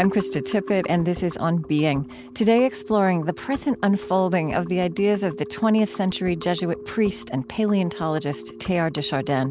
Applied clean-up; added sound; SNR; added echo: none; none; none; none.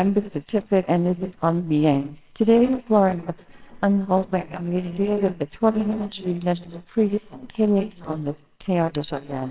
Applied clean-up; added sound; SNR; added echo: neural separator model SepFormer WHAMR!.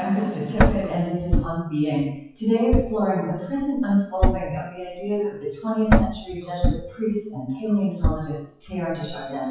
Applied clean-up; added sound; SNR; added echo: classical method WPE with log-MMSE.